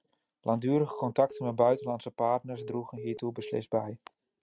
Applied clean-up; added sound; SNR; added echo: neural mask model RNNoise.